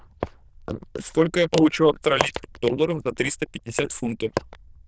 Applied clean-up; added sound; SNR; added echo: neural diffusion model UNIVERSE++.